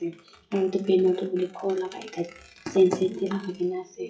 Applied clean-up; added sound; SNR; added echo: classical method WPE with log-MMSE.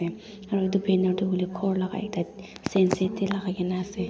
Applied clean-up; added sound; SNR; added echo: none; none; none; none.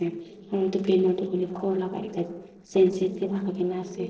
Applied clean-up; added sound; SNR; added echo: neural separator model SepFormer DNS4.